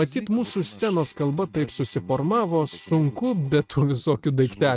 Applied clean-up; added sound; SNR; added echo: neural mask model RNNoise.